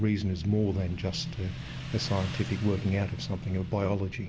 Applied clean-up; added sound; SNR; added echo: none; Motorcycle; 12 dB; none.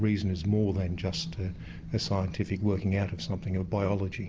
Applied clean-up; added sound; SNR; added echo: none; none; none; none.